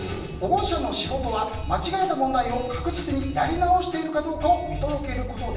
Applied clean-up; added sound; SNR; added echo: none; none; none; reverberation time 0.7 s.